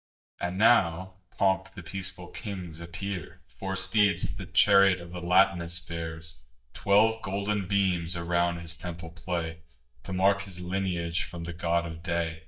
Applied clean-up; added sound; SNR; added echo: neural mask model DeepFilterNet 3.